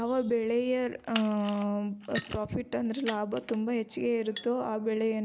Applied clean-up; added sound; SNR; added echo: none; Chink, clink + Camera; 15 dB; none.